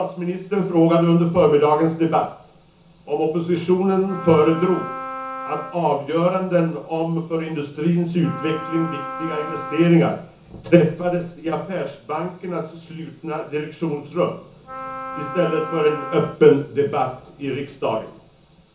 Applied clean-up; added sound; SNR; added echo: none; Wind instrument, woodwind instrument; 11 dB; reverberation time 0.7 s.